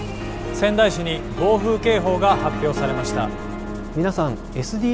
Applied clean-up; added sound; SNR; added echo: none; Engine starting; 12 dB; none.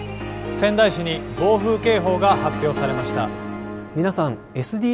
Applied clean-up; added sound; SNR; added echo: none; none; none; none.